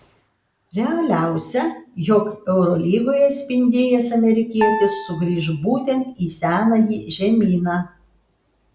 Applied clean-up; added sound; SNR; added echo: none; Piano; 7 dB; none.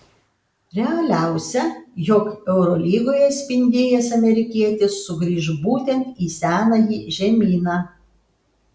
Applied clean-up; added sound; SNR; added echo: none; none; none; none.